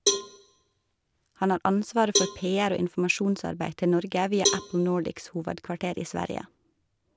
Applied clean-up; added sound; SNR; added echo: none; Cowbell; 5 dB; none.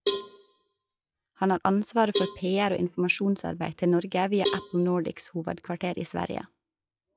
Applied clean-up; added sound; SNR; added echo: classical method log-MMSE.